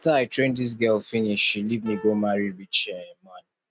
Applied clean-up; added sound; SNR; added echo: neural mask model RNNoise.